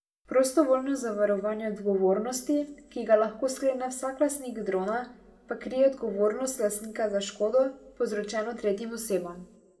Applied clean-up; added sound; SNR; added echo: none; none; none; reverberation time 0.5 s.